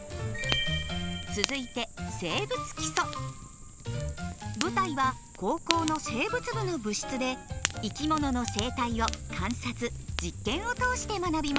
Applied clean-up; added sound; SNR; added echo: none; Fire; 8 dB; none.